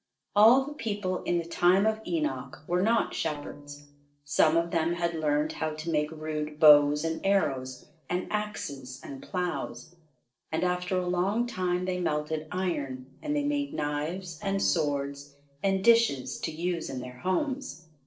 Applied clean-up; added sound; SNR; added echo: neural separator model SepFormer DNS4.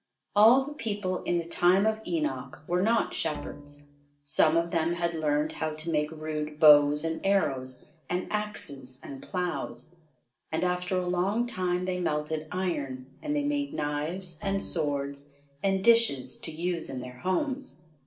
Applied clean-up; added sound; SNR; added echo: none; Bowed string instrument; 16 dB; reverberation time 0.2 s.